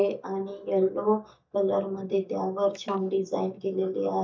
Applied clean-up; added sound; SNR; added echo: neural mask model DeepFilterNet 3.